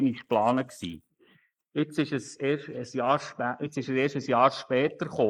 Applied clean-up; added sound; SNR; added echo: neural mask model Resemble Enhance denoiser.